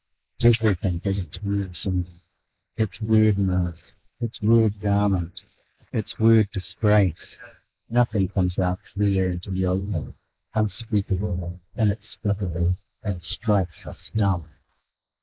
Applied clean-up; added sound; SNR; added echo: neural mask model Resemble Enhance denoiser.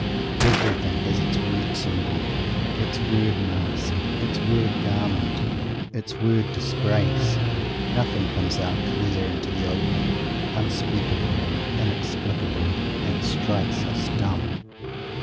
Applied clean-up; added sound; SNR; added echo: none; Guitar + Gunshot, gunfire; -3 dB; none.